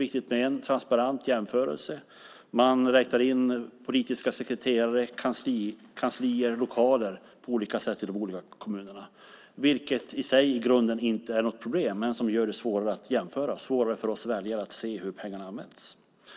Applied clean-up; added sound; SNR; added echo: none; none; none; none.